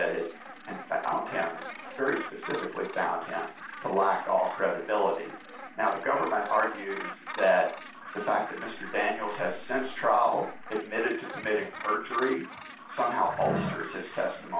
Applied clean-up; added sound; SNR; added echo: none; Gull, seagull; 12 dB; reverberation time 0.3 s.